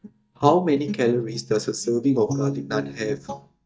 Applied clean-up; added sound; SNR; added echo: neural mask model DeepFilterNet 3.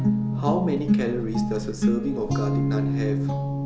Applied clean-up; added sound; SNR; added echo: none; Guitar; -5 dB; none.